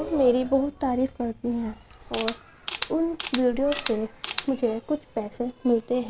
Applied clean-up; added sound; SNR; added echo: none; Camera; 12 dB; none.